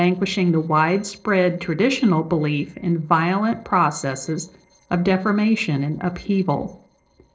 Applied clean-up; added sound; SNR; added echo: neural separator model SepFormer DNS4.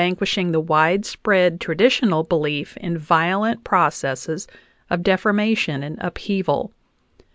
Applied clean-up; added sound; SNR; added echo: none; none; none; none.